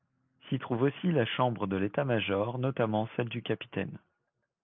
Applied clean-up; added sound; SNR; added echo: none; none; none; none.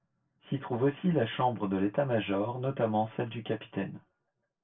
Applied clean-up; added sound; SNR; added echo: none; none; none; reverberation time 0.2 s.